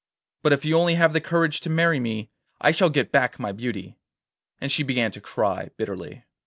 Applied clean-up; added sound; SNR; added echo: none; none; none; none.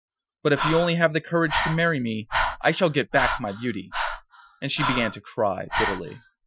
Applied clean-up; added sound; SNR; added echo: classical method Wiener filter.